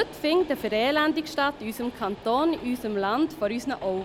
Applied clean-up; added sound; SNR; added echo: none; Train; 18 dB; none.